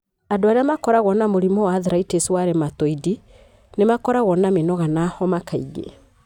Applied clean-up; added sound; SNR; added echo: none; none; none; none.